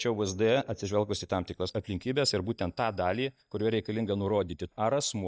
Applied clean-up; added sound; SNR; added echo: neural mask model DeepFilterNet 3.